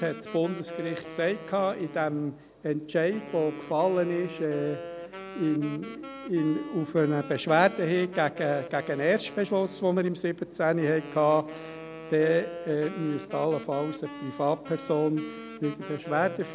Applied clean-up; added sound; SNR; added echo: none; Wind instrument, woodwind instrument; 13 dB; none.